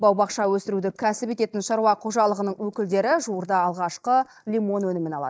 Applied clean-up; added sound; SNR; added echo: neural mask model DeepFilterNet 3.